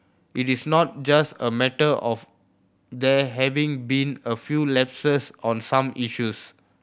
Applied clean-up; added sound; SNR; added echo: none; none; none; none.